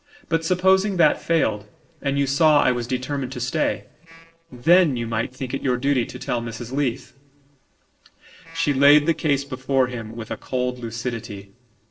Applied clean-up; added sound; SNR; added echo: neural separator model SepFormer DNS4.